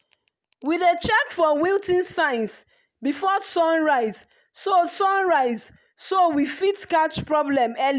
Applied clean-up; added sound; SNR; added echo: none; none; none; none.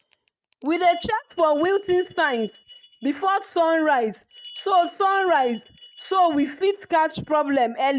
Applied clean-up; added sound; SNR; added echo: neural mask model RNNoise.